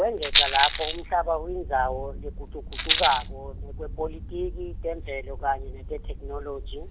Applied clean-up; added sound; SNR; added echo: none; Rattle; 1 dB; none.